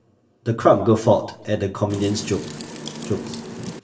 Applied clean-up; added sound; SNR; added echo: none; Wind; 11 dB; reverberation time 0.8 s.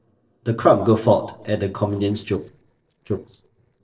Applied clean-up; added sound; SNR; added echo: neural separator model SepFormer DNS4.